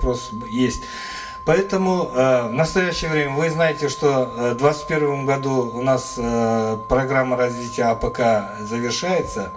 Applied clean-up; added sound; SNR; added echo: none; Organ; 14 dB; reverberation time 0.2 s.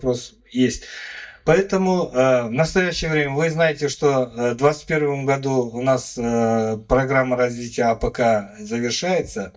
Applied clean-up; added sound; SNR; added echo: neural mask model DeepFilterNet 3.